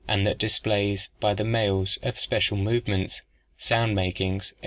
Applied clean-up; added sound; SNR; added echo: none; none; none; none.